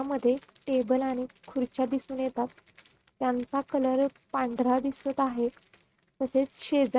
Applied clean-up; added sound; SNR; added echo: neural mask model RNNoise.